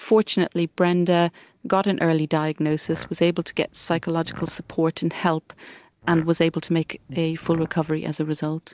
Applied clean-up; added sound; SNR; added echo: none; Fart; 18 dB; none.